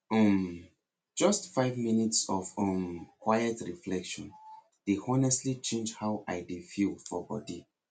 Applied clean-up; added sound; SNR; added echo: none; none; none; none.